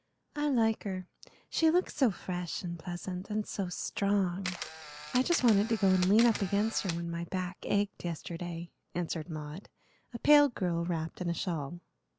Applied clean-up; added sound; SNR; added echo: none; Camera; 10 dB; none.